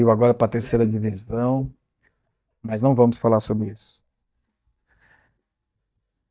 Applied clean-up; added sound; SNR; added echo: neural mask model DeepFilterNet 3.